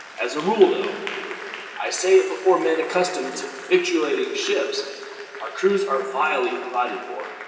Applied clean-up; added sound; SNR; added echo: none; Applause; 14 dB; reverberation time 2.5 s.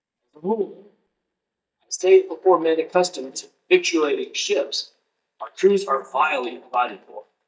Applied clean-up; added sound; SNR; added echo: neural mask model DeepFilterNet 3.